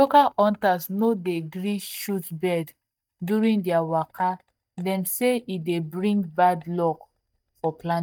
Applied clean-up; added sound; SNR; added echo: neural mask model DeepFilterNet 3.